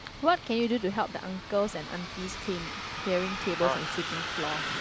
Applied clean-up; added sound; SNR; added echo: none; Bus; 5 dB; none.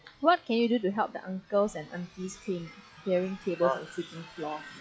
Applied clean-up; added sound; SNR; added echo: classical method log-MMSE.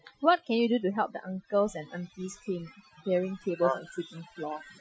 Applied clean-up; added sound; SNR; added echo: classical method Wiener filter.